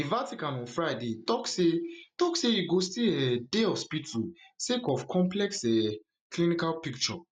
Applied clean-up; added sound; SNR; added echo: none; none; none; none.